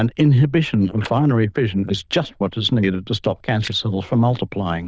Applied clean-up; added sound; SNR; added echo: neural diffusion model UNIVERSE++.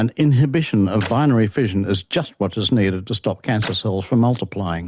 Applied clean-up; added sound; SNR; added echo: none; Clapping; 18 dB; none.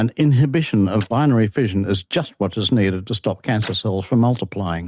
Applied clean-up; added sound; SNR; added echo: neural mask model RNNoise.